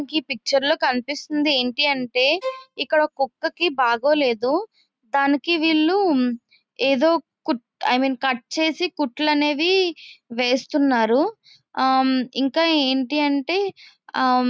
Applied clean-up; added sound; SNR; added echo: neural mask model RNNoise.